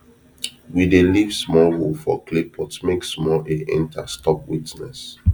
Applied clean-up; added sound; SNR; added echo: none; none; none; none.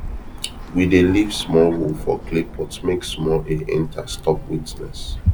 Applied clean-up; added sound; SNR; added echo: none; Bird; 11 dB; none.